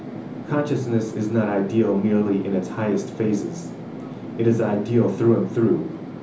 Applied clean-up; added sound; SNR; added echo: none; Fixed-wing aircraft, airplane; 11 dB; reverberation time 0.7 s.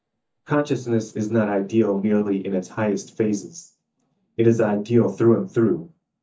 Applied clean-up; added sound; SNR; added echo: neural mask model DeepFilterNet 3.